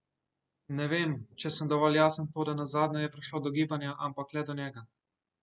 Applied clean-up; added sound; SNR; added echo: none; none; none; none.